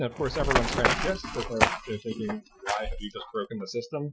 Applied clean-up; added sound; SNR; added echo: classical method Wiener filter.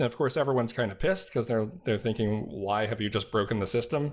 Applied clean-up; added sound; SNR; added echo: none; none; none; none.